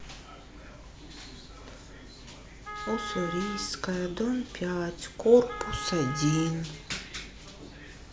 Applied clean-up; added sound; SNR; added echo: none; Wind instrument, woodwind instrument; 9 dB; none.